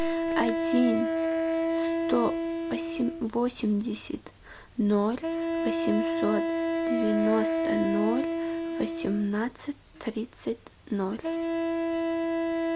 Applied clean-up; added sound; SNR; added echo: none; Wind instrument, woodwind instrument; -1 dB; none.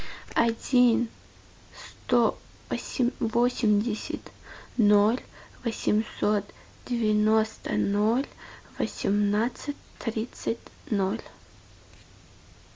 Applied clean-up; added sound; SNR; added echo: none; none; none; none.